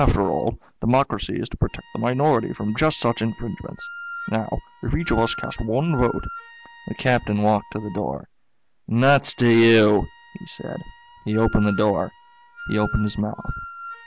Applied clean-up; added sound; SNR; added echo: none; Wind instrument, woodwind instrument; 17 dB; none.